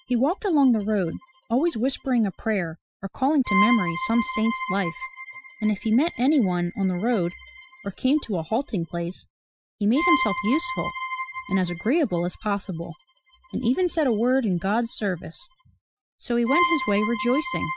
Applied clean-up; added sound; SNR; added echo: classical method Wiener filter.